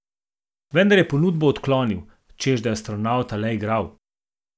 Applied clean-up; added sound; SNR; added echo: none; none; none; none.